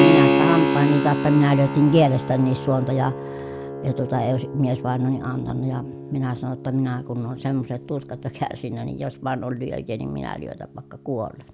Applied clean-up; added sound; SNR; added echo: none; Keyboard (musical); 3 dB; none.